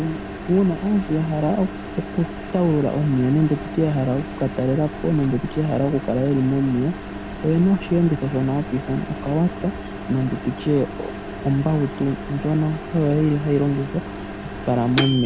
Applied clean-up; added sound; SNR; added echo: none; Microwave oven; 10 dB; none.